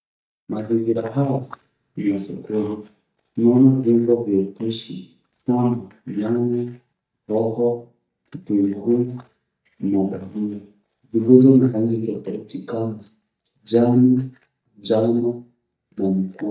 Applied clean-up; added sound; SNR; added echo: neural mask model DeepFilterNet 3.